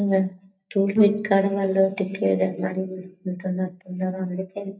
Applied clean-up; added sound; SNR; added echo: neural mask model DeepFilterNet 3.